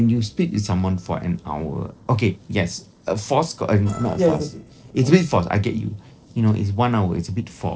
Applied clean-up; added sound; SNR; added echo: neural separator model SepFormer DNS4.